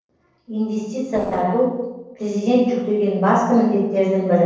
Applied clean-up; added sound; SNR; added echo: neural separator model SepFormer DNS4.